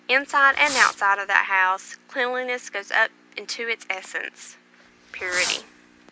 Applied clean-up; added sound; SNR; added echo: none; Fireworks; 9 dB; none.